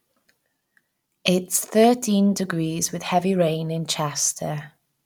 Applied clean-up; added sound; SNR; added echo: none; none; none; none.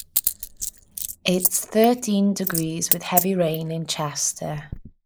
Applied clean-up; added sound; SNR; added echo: neural mask model Resemble Enhance denoiser.